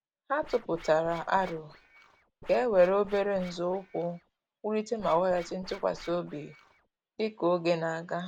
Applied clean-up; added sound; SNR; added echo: none; Scratching (performance technique); 19 dB; none.